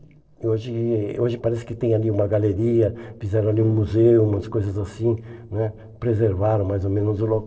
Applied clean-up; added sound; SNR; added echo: neural separator model SepFormer DNS4.